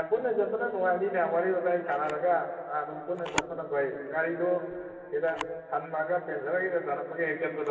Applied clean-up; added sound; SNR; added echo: none; Camera; 16 dB; reverberation time 2.6 s.